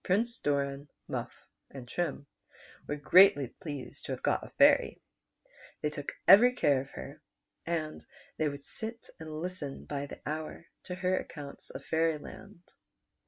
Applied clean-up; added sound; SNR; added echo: none; none; none; none.